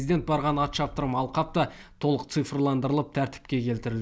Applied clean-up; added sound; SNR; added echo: none; none; none; none.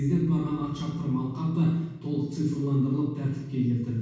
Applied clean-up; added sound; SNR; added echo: none; none; none; reverberation time 1.2 s.